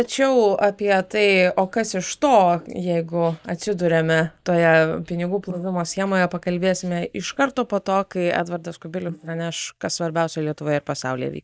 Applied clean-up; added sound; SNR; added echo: neural mask model DeepFilterNet 3.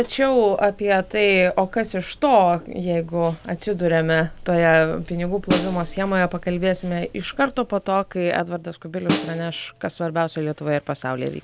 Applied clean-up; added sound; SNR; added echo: none; Snare drum; 9 dB; none.